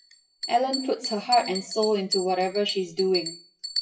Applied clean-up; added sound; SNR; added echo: classical method WPE with log-MMSE.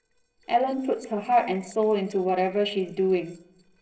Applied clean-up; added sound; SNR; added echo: neural separator model SepFormer DNS4.